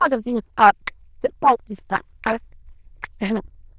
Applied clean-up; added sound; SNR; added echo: neural diffusion model UNIVERSE++.